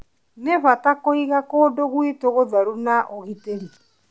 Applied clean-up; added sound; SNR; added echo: none; none; none; none.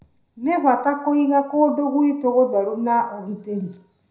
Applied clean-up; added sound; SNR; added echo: none; none; none; reverberation time 0.5 s.